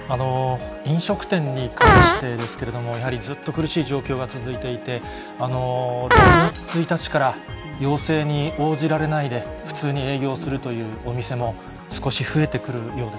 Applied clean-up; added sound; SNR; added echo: none; Fart; -4 dB; none.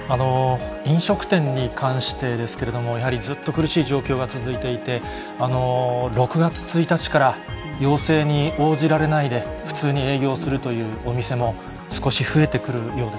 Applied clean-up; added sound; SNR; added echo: none; none; none; none.